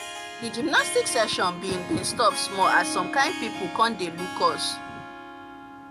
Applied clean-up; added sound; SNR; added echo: none; Harp; 9 dB; none.